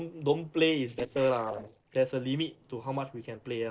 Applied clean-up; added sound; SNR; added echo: neural separator model SepFormer DNS4.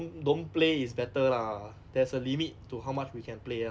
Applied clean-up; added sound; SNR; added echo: none; none; none; none.